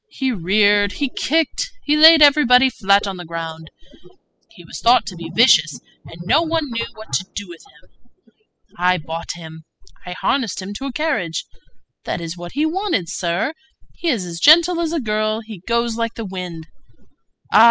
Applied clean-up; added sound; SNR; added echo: classical method spectral subtraction.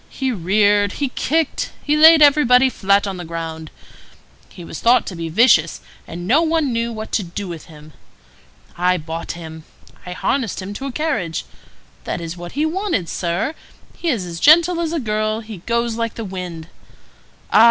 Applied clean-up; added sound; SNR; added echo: none; none; none; none.